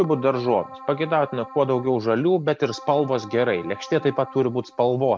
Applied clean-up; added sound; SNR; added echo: none; Keyboard (musical); 18 dB; none.